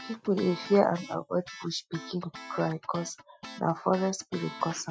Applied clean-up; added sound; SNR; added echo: classical method Wiener filter.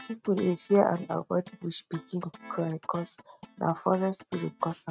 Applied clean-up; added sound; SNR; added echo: neural mask model RNNoise.